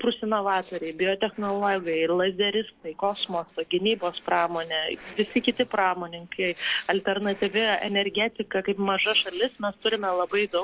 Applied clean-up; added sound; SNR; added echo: neural separator model SepFormer DNS4.